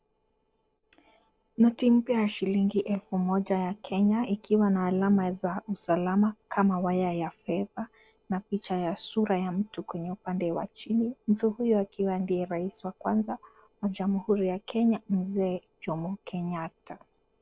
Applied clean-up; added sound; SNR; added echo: neural separator model SepFormer DNS4.